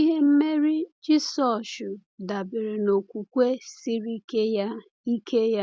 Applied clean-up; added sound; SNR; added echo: none; none; none; none.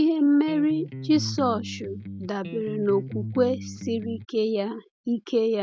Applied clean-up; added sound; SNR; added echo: none; Electric guitar; 10 dB; none.